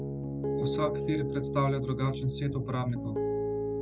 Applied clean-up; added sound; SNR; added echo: none; Piano; 0 dB; none.